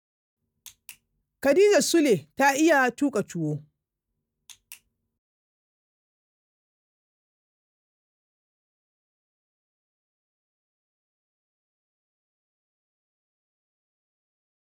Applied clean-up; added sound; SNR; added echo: none; none; none; none.